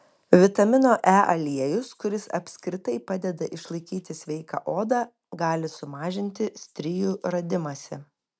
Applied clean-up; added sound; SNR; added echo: none; none; none; none.